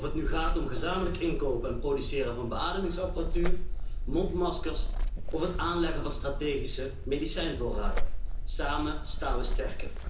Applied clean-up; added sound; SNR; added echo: none; Purr; -3 dB; reverberation time 0.8 s.